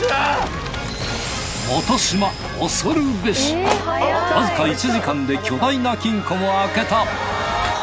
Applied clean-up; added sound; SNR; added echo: none; none; none; none.